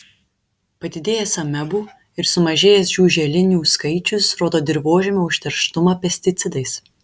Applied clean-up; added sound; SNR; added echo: none; none; none; none.